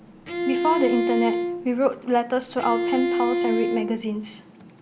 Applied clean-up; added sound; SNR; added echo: none; Bowed string instrument; 1 dB; none.